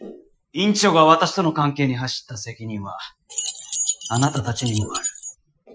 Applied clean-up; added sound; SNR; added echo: classical method Wiener filter.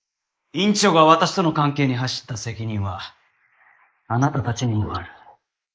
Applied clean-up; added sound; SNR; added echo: neural mask model Resemble Enhance denoiser.